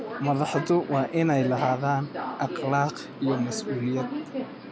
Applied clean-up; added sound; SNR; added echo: none; Subway, metro, underground; 8 dB; none.